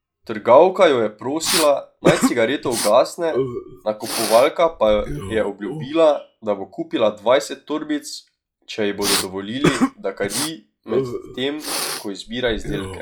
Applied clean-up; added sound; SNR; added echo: classical method log-MMSE.